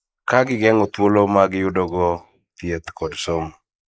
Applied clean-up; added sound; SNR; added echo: neural mask model Resemble Enhance denoiser.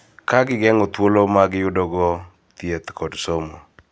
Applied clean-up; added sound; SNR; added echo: none; none; none; none.